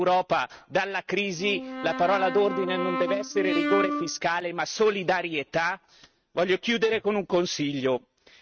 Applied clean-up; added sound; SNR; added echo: neural mask model RNNoise.